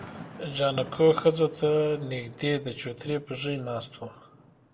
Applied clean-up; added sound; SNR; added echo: none; Thunder / Rain; 19 dB; reverberation time 0.8 s.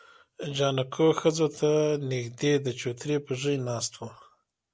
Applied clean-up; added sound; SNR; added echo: none; none; none; none.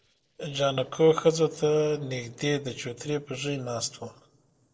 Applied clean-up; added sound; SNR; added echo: neural separator model SepFormer DNS4.